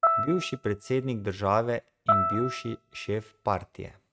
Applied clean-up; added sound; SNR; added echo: neural mask model RNNoise.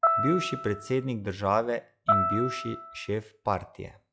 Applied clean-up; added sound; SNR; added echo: classical method log-MMSE.